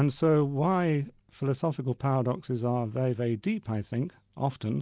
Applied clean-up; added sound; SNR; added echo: none; none; none; none.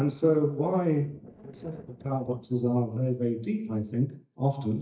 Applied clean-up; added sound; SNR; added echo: neural mask model DeepFilterNet 3.